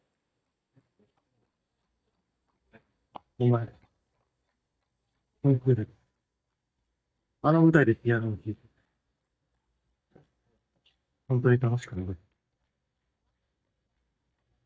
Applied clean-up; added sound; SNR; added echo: neural mask model DeepFilterNet 3.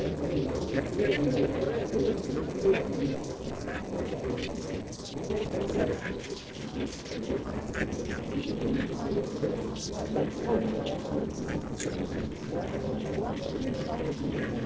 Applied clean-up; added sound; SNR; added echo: neural separator model SepFormer DNS4.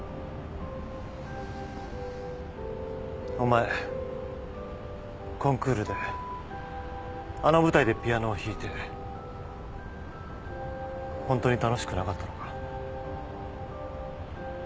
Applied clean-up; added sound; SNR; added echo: none; none; none; none.